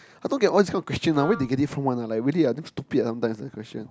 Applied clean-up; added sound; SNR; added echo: none; Wind instrument, woodwind instrument; 14 dB; none.